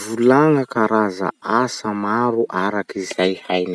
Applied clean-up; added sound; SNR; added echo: none; none; none; none.